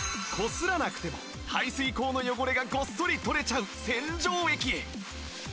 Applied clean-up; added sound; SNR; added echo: none; none; none; none.